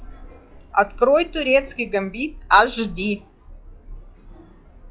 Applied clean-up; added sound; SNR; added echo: classical method log-MMSE.